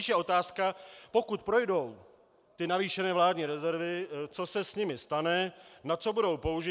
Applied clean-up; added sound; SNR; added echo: none; none; none; none.